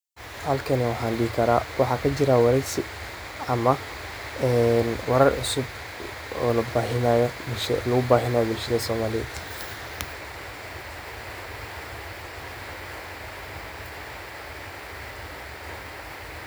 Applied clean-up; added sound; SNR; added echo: none; none; none; none.